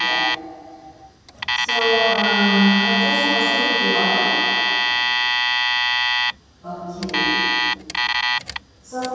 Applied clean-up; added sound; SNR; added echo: none; Alarm; -4 dB; reverberation time 2.1 s.